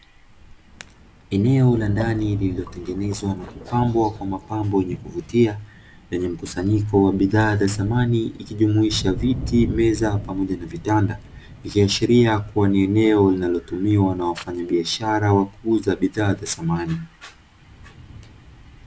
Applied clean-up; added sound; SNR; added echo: none; Thunder + Water / Liquid; 15 dB; none.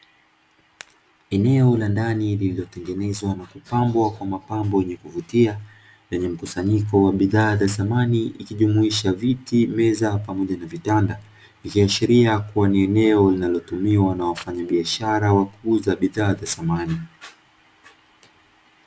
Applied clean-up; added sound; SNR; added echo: none; none; none; none.